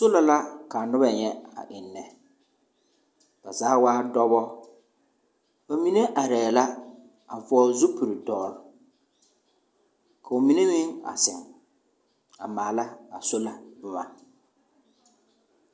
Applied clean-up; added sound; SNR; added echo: none; none; none; none.